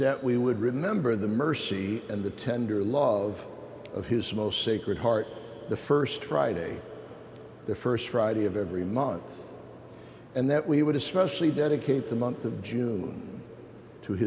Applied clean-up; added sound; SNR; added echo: none; none; none; none.